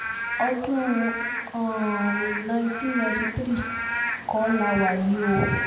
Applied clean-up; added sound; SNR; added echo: none; Rain / Frog; 4 dB; reverberation time 1.4 s.